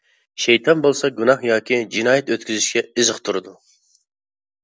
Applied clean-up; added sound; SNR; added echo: none; none; none; none.